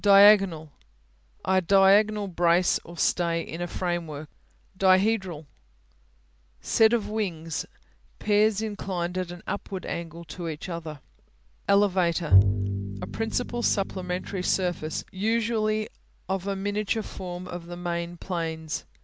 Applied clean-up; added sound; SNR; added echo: none; Bowed string instrument; 0 dB; none.